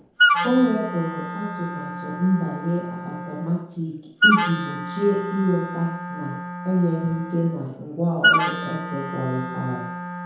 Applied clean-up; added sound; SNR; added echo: none; Wind instrument, woodwind instrument; 0 dB; reverberation time 0.8 s.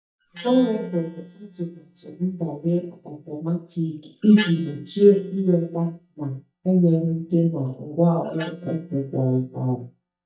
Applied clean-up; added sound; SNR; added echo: neural mask model DeepFilterNet 3.